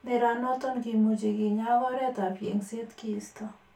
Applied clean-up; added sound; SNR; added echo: none; none; none; reverberation time 0.3 s.